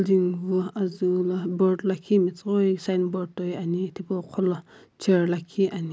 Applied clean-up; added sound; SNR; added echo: none; none; none; none.